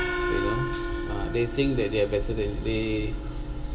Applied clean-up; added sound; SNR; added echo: none; Gong; 6 dB; reverberation time 2.4 s.